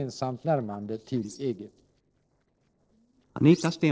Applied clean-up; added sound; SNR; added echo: neural separator model SepFormer DNS4.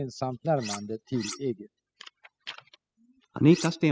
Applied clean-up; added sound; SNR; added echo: classical method spectral subtraction.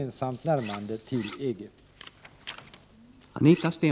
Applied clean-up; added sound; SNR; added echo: none; Cutlery, silverware; 12 dB; none.